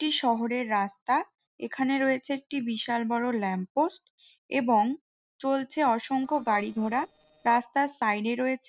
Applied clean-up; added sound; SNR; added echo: neural separator model SepFormer DNS4.